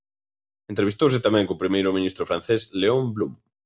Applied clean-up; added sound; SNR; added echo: none; none; none; none.